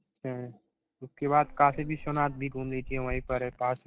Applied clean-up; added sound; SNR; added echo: neural mask model DeepFilterNet 3.